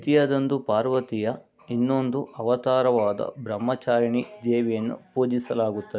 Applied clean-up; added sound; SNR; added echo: none; none; none; none.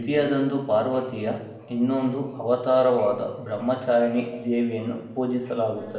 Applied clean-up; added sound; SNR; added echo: none; none; none; reverberation time 1.0 s.